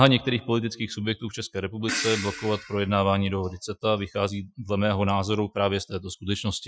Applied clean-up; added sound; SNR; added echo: classical method Wiener filter.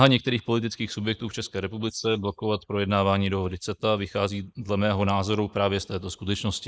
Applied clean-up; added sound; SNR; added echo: neural mask model Resemble Enhance denoiser.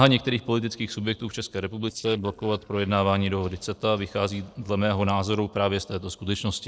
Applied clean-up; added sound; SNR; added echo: neural separator model SepFormer DNS4.